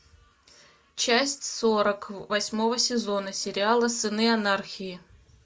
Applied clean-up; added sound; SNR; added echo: none; none; none; none.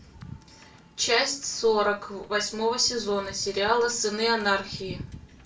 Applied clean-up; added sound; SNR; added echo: none; Wind / Boat, Water vehicle; 19 dB; reverberation time 0.3 s.